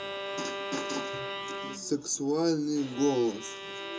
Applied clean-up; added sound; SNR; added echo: none; Bowed string instrument; 7 dB; reverberation time 0.2 s.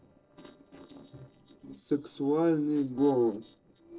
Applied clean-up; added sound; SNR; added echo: neural separator model SepFormer DNS4.